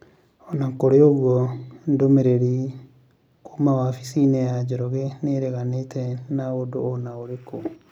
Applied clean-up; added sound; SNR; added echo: none; none; none; none.